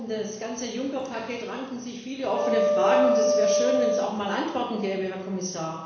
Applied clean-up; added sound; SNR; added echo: none; Wind instrument, woodwind instrument; -4 dB; reverberation time 1.1 s.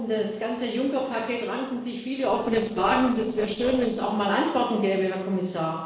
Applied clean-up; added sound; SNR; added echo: neural separator model SepFormer DNS4.